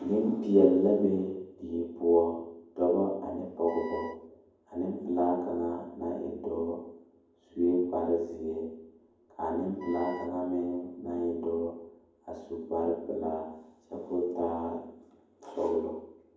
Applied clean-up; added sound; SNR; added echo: none; Wind instrument, woodwind instrument; 15 dB; reverberation time 1.2 s.